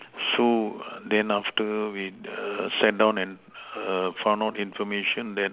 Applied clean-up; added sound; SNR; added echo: none; none; none; none.